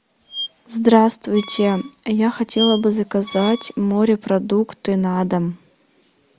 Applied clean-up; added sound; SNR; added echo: none; Squeak; 13 dB; none.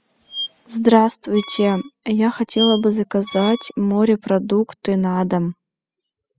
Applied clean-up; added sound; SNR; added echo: classical method spectral subtraction.